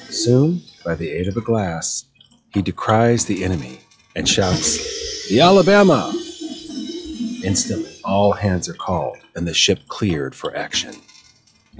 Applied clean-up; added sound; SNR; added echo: classical method log-MMSE.